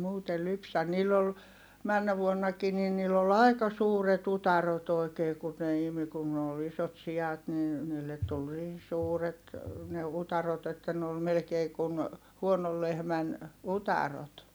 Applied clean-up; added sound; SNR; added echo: none; none; none; none.